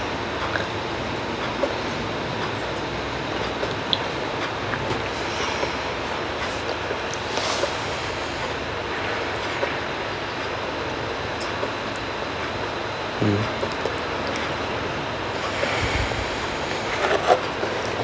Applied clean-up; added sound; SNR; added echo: none; none; none; none.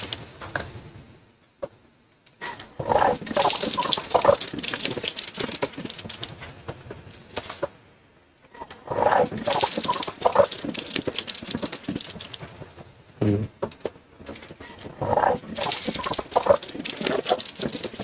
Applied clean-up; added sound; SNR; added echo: neural mask model RNNoise.